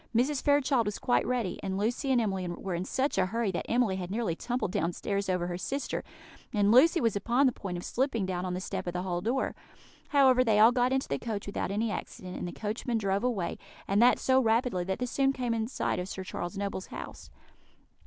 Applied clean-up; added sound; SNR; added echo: none; none; none; none.